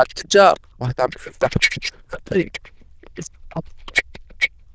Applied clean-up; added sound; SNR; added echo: neural diffusion model UNIVERSE++.